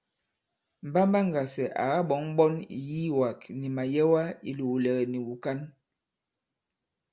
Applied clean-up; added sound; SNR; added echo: none; none; none; none.